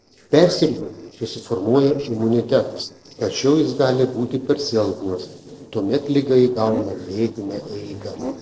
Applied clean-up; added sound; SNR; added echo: neural separator model SepFormer DNS4.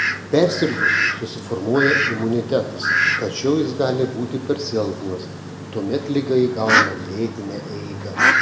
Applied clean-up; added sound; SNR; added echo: none; Fowl; 0 dB; reverberation time 1.3 s.